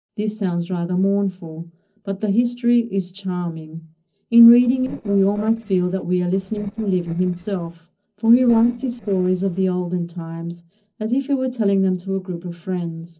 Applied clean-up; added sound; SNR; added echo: neural separator model SepFormer DNS4.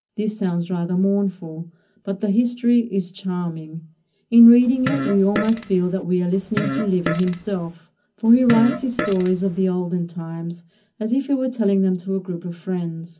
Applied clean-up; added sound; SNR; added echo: none; Fart; 8 dB; reverberation time 0.4 s.